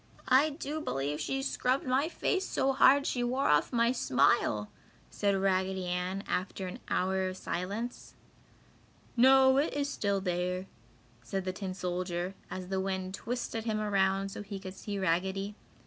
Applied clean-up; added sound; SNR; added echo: none; none; none; none.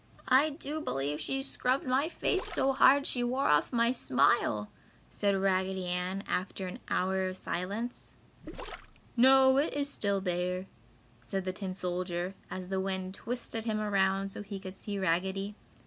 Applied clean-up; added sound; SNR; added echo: none; Gurgling; 14 dB; none.